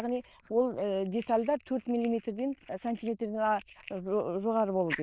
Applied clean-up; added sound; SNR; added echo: neural diffusion model UNIVERSE++.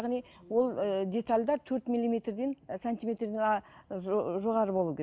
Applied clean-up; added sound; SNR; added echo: none; none; none; none.